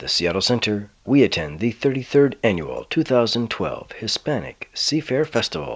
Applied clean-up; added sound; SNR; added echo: none; none; none; none.